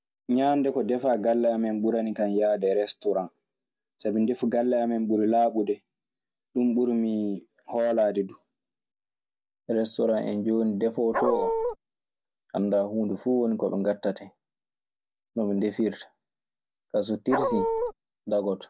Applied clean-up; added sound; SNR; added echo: none; Dog; -1 dB; none.